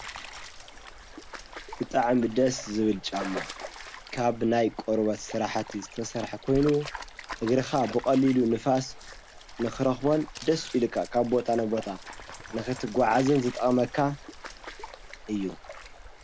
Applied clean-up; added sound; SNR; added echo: none; Stream; 14 dB; none.